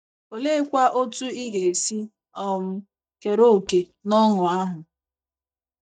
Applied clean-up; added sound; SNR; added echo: neural mask model DeepFilterNet 3.